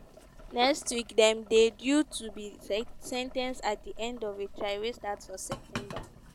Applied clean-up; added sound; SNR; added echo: none; Boiling; 15 dB; none.